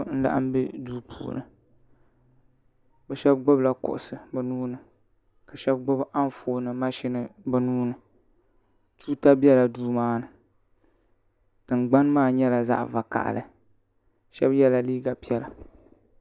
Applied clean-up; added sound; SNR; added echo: none; none; none; none.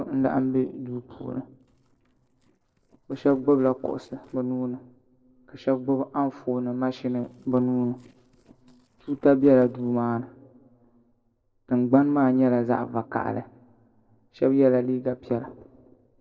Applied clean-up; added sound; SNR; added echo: neural separator model SepFormer DNS4.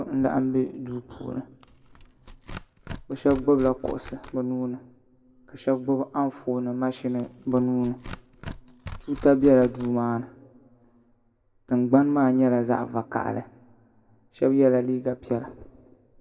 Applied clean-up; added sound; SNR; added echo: none; Tearing; 16 dB; reverberation time 0.8 s.